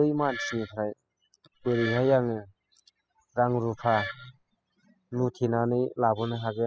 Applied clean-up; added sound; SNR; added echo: classical method spectral subtraction.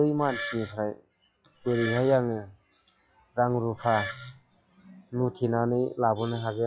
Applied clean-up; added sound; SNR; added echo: classical method log-MMSE.